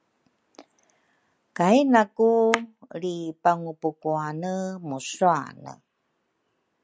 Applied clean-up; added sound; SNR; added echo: none; none; none; none.